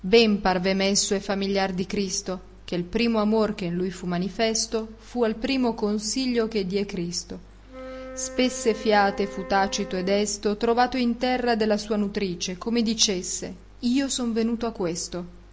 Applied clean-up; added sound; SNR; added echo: none; Wind instrument, woodwind instrument; 15 dB; none.